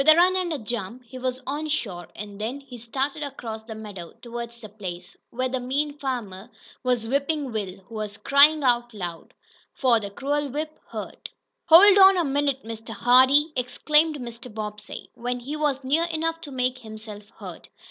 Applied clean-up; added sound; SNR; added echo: none; none; none; none.